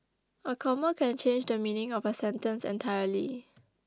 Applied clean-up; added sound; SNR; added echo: none; none; none; none.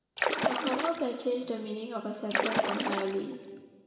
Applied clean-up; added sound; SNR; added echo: none; Splash, splatter; -2 dB; reverberation time 1.9 s.